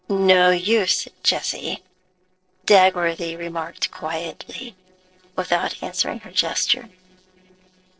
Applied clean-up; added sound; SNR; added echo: neural separator model SepFormer DNS4.